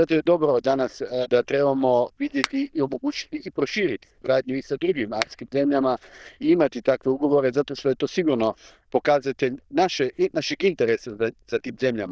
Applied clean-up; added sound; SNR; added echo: neural diffusion model UNIVERSE++.